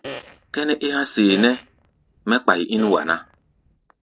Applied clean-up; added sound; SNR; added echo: neural separator model SepFormer DNS4.